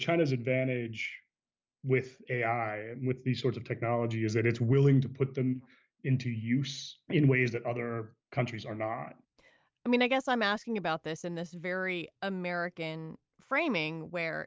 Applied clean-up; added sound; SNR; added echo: none; none; none; none.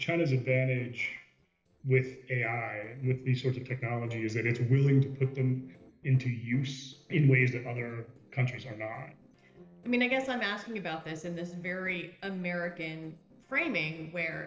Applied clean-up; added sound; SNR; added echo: neural separator model SepFormer DNS4.